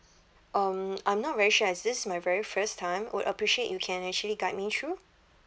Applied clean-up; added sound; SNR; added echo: none; none; none; none.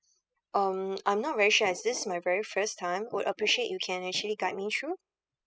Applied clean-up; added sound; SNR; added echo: classical method spectral subtraction.